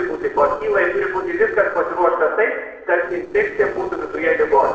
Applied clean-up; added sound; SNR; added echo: neural separator model SepFormer DNS4.